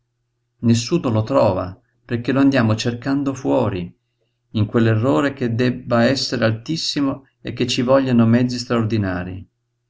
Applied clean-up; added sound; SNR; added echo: none; none; none; none.